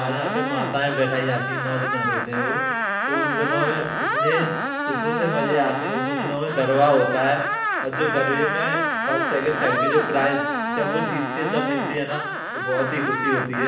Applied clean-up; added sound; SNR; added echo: none; Screech; 1 dB; reverberation time 0.8 s.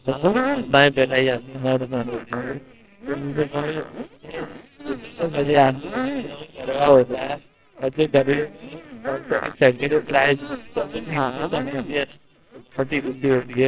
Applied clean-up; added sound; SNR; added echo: neural separator model SepFormer WHAMR!.